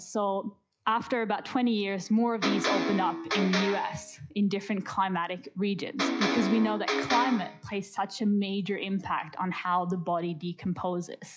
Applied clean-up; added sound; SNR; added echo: classical method log-MMSE.